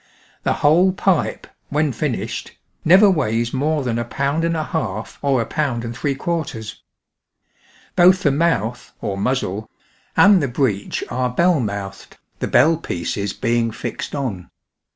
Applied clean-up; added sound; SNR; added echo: none; none; none; none.